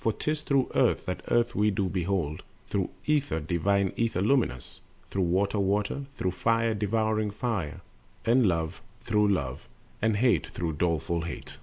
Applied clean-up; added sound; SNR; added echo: none; none; none; none.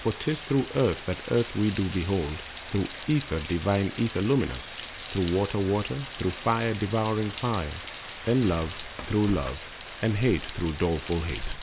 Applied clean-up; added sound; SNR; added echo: none; Rain; 12 dB; none.